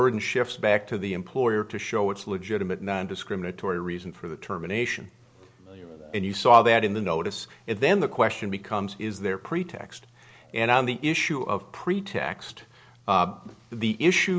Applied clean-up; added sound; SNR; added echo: none; none; none; none.